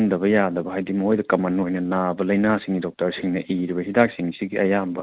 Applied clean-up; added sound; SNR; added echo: none; none; none; none.